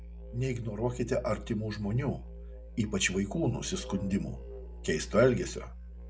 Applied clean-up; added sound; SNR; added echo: none; Musical instrument; 11 dB; none.